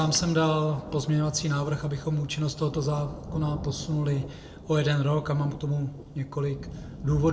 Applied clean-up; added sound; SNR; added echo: none; Thunder; 13 dB; reverberation time 0.6 s.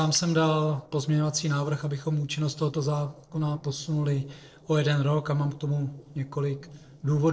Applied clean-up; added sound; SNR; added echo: neural separator model SepFormer DNS4.